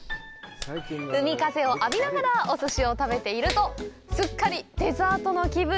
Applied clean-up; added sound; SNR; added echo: none; Hands; 17 dB; none.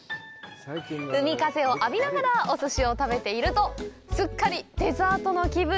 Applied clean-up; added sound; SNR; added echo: none; none; none; none.